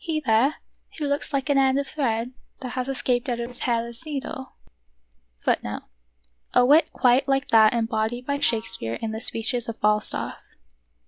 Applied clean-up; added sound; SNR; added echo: neural separator model SepFormer DNS4.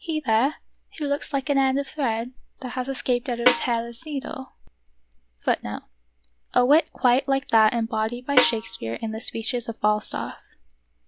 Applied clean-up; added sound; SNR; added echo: none; Snare drum; 2 dB; none.